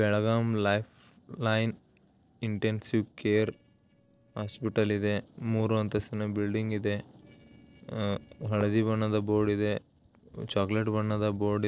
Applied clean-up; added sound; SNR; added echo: neural separator model SepFormer DNS4.